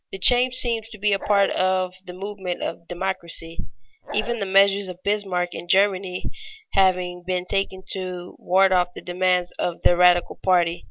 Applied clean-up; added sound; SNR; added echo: none; Bark; 11 dB; none.